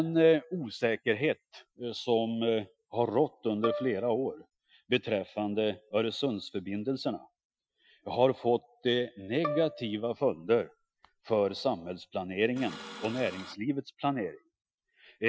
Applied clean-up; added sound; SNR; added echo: classical method Wiener filter.